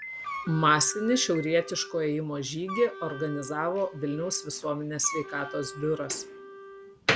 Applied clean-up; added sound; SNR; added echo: none; Slam + Wind instrument, woodwind instrument; 9 dB; none.